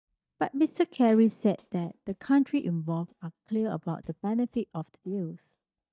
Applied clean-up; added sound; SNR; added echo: neural mask model DeepFilterNet 3.